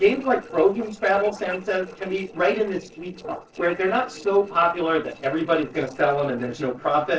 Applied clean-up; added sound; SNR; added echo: neural separator model SepFormer DNS4.